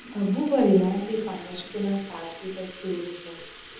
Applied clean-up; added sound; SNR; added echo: none; Sink (filling or washing) / Liquid; 17 dB; reverberation time 0.8 s.